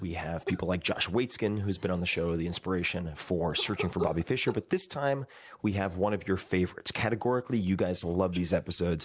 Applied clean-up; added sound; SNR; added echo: neural mask model Resemble Enhance denoiser.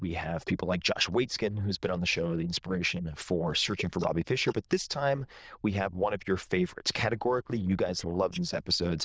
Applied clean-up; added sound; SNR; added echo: neural diffusion model UNIVERSE++.